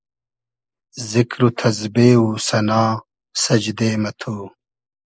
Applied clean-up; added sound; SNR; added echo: neural mask model Resemble Enhance denoiser.